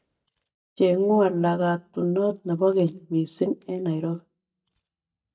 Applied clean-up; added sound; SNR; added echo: neural mask model DeepFilterNet 3.